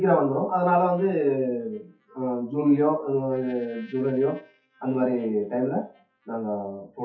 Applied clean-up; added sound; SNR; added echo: classical method WPE with log-MMSE.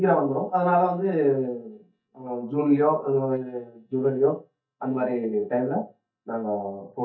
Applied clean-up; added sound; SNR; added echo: neural mask model DeepFilterNet 3.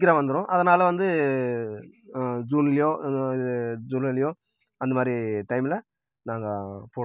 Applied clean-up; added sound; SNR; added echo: none; none; none; none.